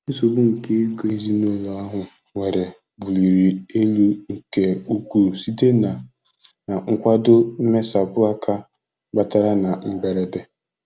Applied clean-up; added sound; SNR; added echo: none; none; none; none.